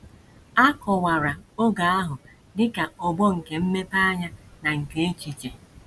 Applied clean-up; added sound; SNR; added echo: none; none; none; none.